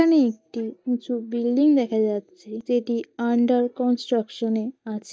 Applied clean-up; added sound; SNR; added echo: neural mask model DeepFilterNet 3.